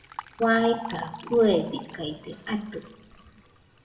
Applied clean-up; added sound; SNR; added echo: none; Liquid; 15 dB; reverberation time 0.7 s.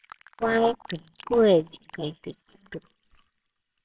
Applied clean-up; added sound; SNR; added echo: neural separator model SepFormer WHAMR!.